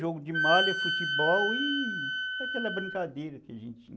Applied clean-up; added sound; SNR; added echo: none; Wind instrument, woodwind instrument; -1 dB; none.